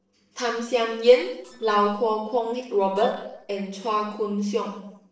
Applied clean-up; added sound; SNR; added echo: neural separator model SepFormer DNS4.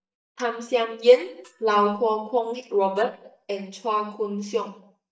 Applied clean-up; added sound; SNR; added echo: neural mask model DeepFilterNet 3.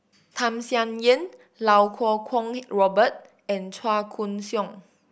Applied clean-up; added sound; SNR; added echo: none; none; none; none.